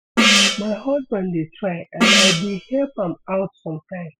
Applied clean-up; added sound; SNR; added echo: classical method spectral subtraction.